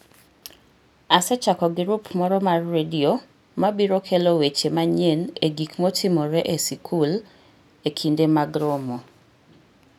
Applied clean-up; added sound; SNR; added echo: none; none; none; none.